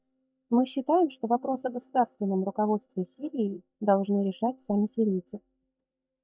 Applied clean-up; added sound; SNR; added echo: neural mask model DeepFilterNet 3.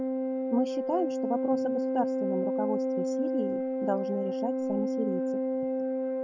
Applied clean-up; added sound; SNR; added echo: none; Organ; -4 dB; none.